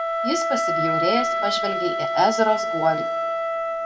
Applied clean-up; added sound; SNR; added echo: none; Wind instrument, woodwind instrument; -1 dB; reverberation time 1.1 s.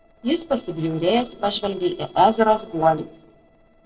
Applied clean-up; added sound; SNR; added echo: neural separator model SepFormer DNS4.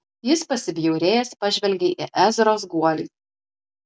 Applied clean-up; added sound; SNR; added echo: none; none; none; none.